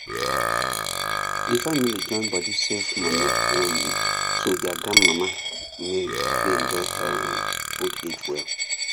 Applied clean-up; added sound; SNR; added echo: none; Coin (dropping) + Burping, eructation; -4 dB; none.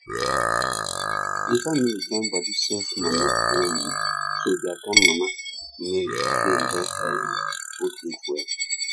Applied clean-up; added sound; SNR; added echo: classical method Wiener filter.